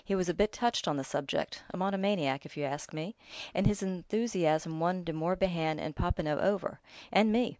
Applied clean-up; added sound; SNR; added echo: none; none; none; none.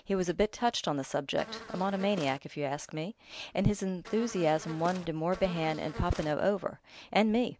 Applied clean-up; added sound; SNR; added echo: none; Buzz; 13 dB; none.